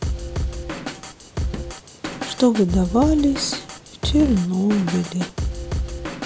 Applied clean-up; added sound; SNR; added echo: none; Drum kit; 5 dB; none.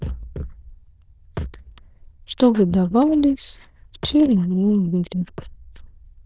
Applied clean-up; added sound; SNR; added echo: neural diffusion model UNIVERSE++.